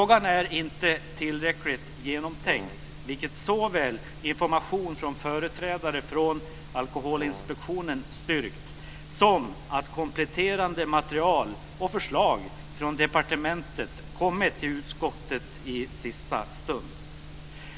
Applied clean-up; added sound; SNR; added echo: none; Brass instrument; 15 dB; none.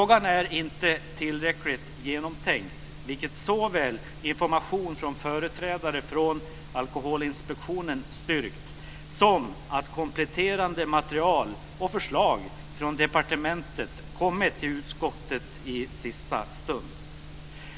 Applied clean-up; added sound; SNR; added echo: none; none; none; none.